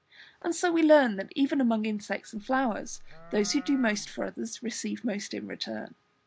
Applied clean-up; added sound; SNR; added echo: none; Livestock, farm animals, working animals; 18 dB; none.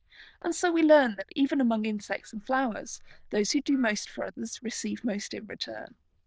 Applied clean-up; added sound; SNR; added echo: neural diffusion model UNIVERSE++.